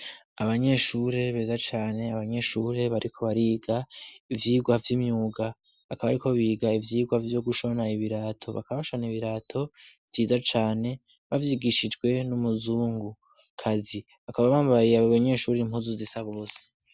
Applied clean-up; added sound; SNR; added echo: none; none; none; none.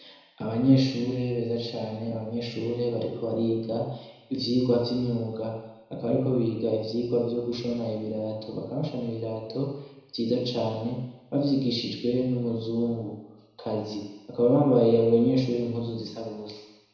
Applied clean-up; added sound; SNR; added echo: none; none; none; reverberation time 1.0 s.